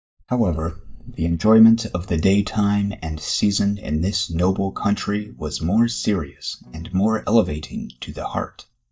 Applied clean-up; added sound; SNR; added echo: neural mask model DeepFilterNet 3.